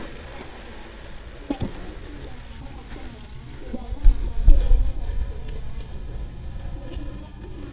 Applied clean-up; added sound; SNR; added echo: neural mask model DeepFilterNet 3.